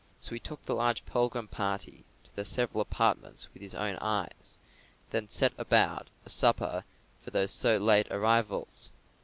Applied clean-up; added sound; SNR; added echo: none; none; none; none.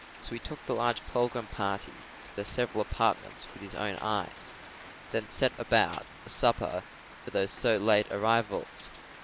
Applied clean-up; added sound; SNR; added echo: none; Rain; 16 dB; none.